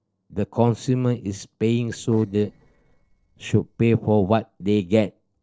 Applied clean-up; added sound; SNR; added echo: neural separator model SepFormer DNS4.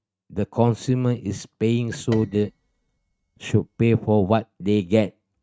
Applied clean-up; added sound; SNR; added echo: neural mask model RNNoise.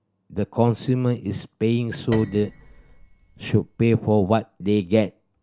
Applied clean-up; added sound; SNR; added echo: none; Piano; 17 dB; none.